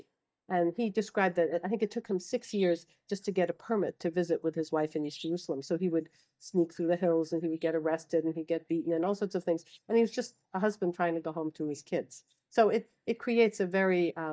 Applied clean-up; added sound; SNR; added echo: neural mask model DeepFilterNet 3.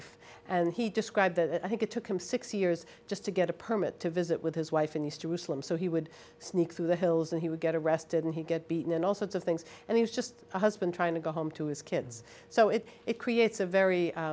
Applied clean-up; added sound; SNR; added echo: none; none; none; none.